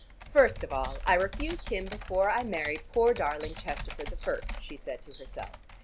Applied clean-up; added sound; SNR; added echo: none; Computer keyboard; 10 dB; none.